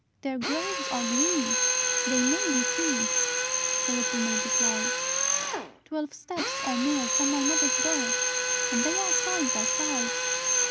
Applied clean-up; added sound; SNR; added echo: none; Drill; -5 dB; none.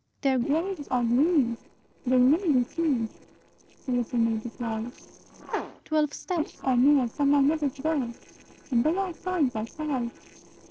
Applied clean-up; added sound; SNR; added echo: neural separator model SepFormer DNS4.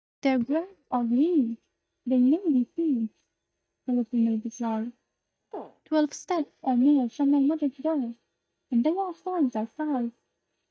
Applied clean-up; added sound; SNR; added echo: neural mask model DeepFilterNet 3.